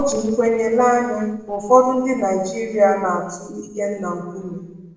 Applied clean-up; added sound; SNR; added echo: neural separator model SepFormer DNS4.